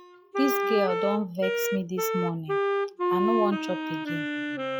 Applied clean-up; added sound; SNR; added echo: classical method log-MMSE.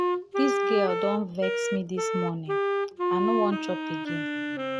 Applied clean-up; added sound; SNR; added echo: none; Wind instrument, woodwind instrument; -3 dB; none.